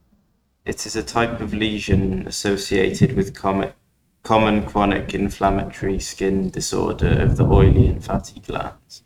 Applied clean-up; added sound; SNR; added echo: neural mask model RNNoise.